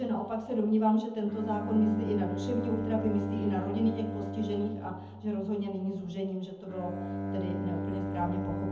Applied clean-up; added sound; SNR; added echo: none; Bowed string instrument; 5 dB; reverberation time 0.6 s.